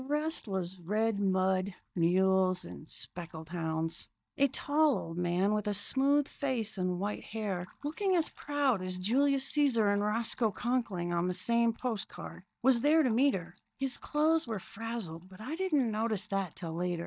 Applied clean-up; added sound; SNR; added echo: neural mask model DeepFilterNet 3.